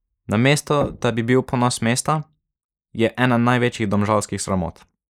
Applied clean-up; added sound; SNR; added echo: neural mask model Resemble Enhance denoiser.